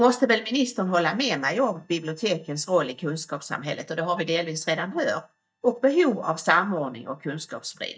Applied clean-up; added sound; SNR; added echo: neural mask model DeepFilterNet 3.